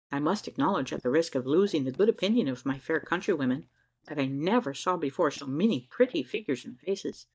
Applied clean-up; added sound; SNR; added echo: neural mask model DeepFilterNet 3.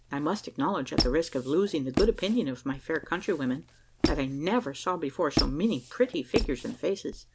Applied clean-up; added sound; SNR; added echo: none; Squeak; 5 dB; none.